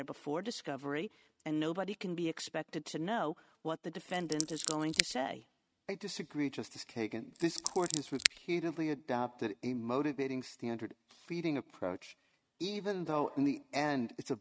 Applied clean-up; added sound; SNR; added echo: neural mask model RNNoise.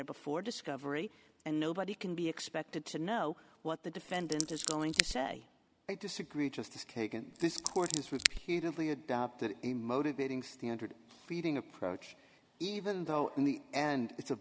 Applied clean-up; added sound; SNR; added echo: none; Scissors; 0 dB; none.